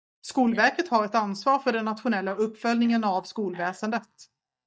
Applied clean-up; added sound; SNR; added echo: neural mask model DeepFilterNet 3.